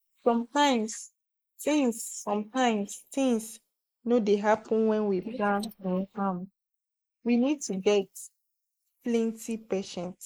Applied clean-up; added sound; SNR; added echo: neural mask model Resemble Enhance denoiser.